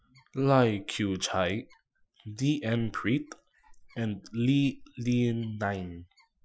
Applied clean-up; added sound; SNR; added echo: classical method Wiener filter.